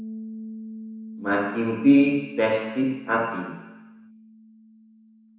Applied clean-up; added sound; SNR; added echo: none; Piano; 15 dB; reverberation time 1.0 s.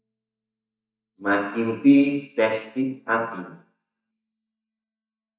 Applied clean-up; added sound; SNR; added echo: neural mask model DeepFilterNet 3.